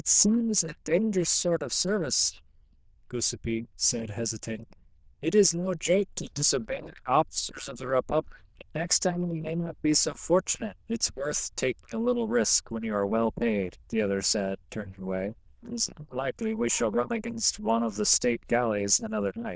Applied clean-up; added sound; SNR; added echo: neural diffusion model UNIVERSE++.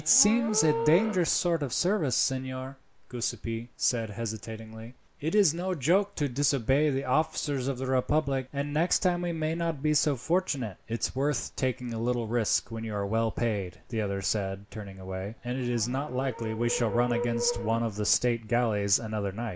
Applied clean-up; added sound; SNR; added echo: none; Livestock, farm animals, working animals; 13 dB; none.